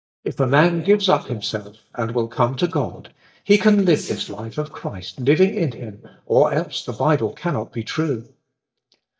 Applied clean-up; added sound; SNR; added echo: neural mask model DeepFilterNet 3.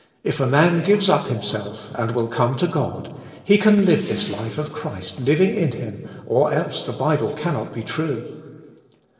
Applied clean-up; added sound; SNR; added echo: neural separator model SepFormer DNS4.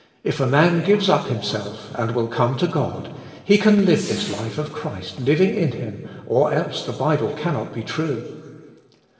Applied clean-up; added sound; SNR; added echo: none; Gunshot, gunfire; 17 dB; reverberation time 1.7 s.